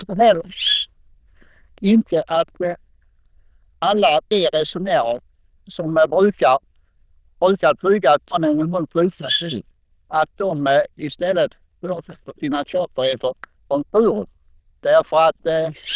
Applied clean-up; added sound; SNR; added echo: neural diffusion model UNIVERSE++.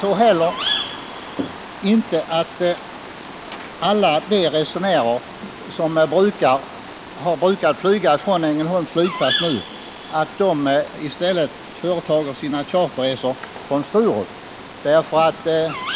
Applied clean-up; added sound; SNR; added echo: none; Bird vocalization, bird call, bird song; 11 dB; none.